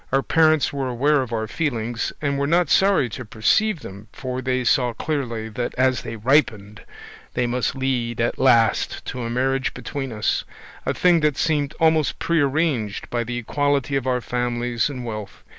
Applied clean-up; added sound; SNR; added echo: none; none; none; none.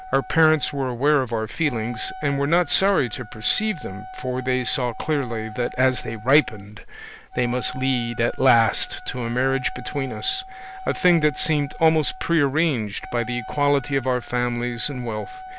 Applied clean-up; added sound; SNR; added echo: none; Wind instrument, woodwind instrument; 16 dB; none.